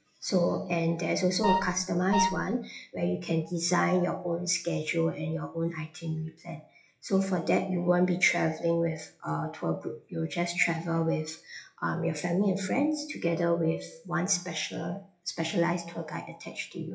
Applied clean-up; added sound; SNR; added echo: classical method WPE with log-MMSE.